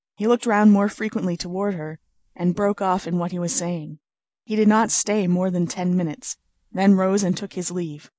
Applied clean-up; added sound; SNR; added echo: neural mask model Resemble Enhance denoiser.